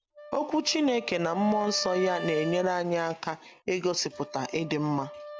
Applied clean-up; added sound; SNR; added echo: none; Wind instrument, woodwind instrument; 13 dB; none.